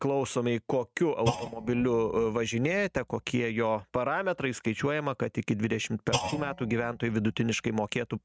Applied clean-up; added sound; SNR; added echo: neural mask model RNNoise.